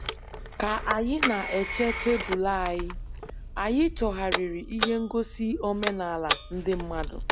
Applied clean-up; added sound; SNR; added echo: none; Telephone; 4 dB; none.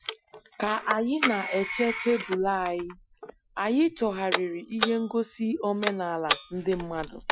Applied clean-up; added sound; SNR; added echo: classical method Wiener filter.